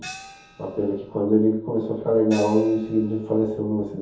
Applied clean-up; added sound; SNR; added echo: none; Gong; 19 dB; reverberation time 0.6 s.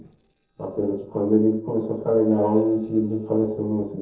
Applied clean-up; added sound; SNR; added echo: neural separator model SepFormer DNS4.